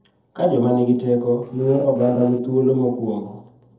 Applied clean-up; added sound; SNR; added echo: neural separator model SepFormer DNS4.